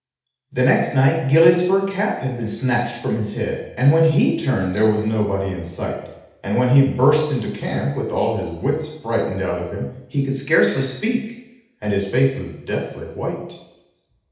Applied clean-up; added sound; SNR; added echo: none; none; none; reverberation time 0.8 s.